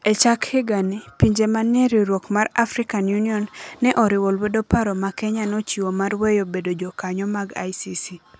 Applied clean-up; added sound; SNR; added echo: none; none; none; none.